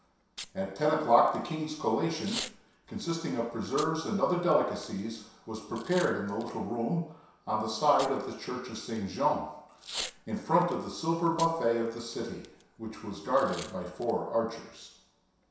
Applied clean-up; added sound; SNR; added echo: none; Packing tape, duct tape / Tearing; 17 dB; reverberation time 0.7 s.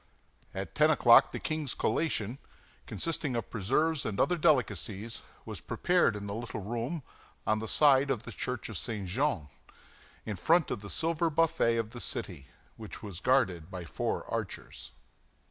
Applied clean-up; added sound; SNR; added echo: none; none; none; none.